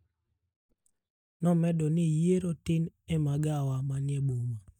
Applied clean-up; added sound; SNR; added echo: neural mask model DeepFilterNet 3.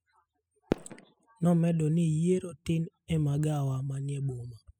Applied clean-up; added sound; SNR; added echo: classical method spectral subtraction.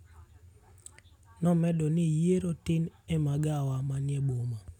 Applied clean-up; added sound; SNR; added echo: none; none; none; none.